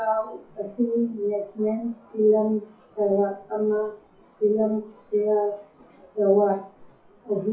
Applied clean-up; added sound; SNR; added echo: classical method WPE with log-MMSE.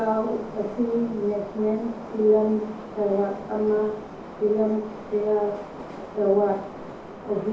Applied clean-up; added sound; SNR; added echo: none; Subway, metro, underground; 13 dB; reverberation time 0.5 s.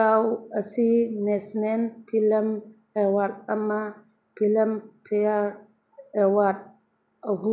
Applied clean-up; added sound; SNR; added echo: none; none; none; none.